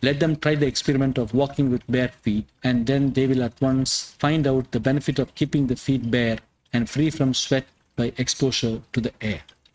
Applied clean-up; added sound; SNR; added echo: neural mask model RNNoise.